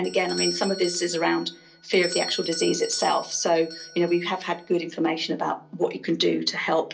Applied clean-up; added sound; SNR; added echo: none; Doorbell; 12 dB; reverberation time 0.2 s.